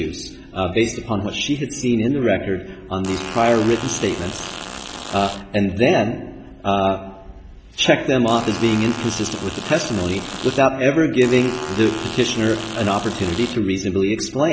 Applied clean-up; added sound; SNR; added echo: none; Fart; 12 dB; none.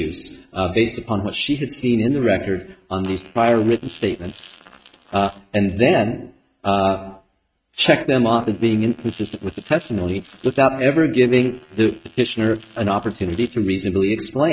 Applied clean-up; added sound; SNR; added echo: neural mask model RNNoise.